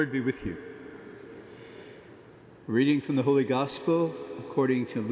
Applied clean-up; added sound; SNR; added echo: none; none; none; none.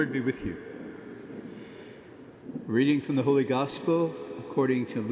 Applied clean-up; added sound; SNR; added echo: none; Thunder / Rain; 14 dB; none.